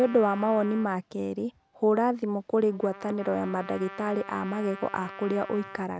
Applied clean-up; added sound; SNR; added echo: none; Trumpet; 17 dB; none.